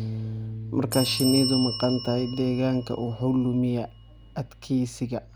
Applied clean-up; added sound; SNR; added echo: none; Bell + Bass guitar; 8 dB; none.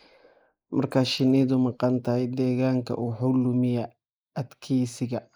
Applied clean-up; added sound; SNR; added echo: neural mask model Resemble Enhance denoiser.